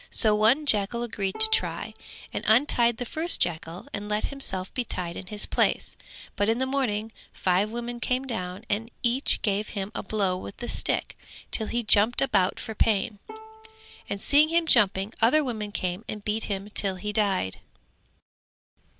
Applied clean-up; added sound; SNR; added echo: none; Bowed string instrument; 20 dB; none.